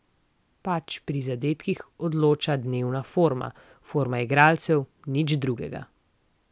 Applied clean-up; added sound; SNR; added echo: none; none; none; none.